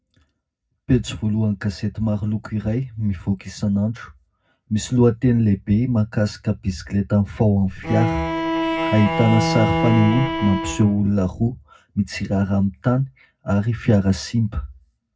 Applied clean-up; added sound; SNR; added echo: none; Bowed string instrument; 2 dB; reverberation time 0.4 s.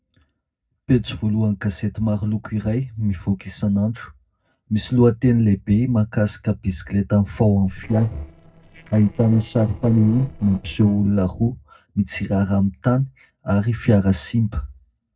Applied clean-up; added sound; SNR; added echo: neural separator model SepFormer DNS4.